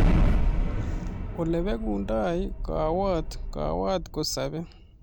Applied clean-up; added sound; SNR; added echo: none; Explosion; -3 dB; none.